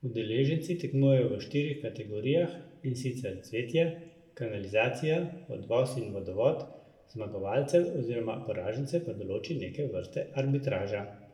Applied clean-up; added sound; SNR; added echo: none; none; none; reverberation time 0.9 s.